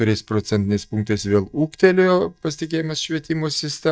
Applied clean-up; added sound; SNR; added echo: neural mask model DeepFilterNet 3.